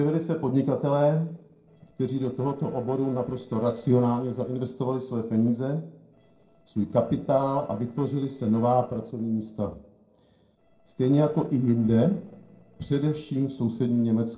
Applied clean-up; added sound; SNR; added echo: neural separator model SepFormer DNS4.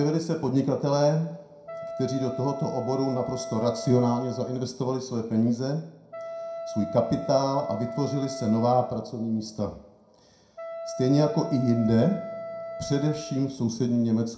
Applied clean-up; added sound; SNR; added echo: none; Wind instrument, woodwind instrument; 12 dB; reverberation time 0.5 s.